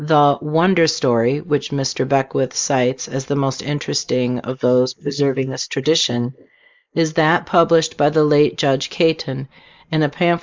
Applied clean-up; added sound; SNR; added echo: neural mask model Resemble Enhance denoiser.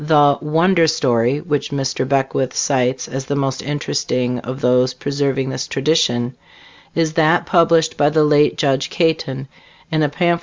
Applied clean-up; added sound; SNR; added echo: none; none; none; none.